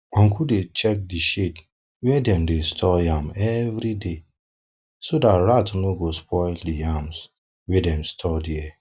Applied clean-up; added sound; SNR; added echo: none; none; none; none.